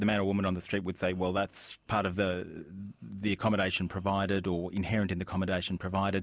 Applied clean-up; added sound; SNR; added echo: none; none; none; none.